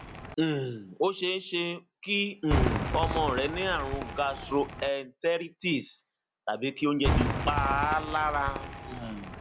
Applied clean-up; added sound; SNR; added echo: none; Cheering / Fireworks; 3 dB; none.